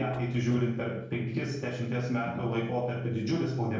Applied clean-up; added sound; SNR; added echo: neural separator model SepFormer DNS4.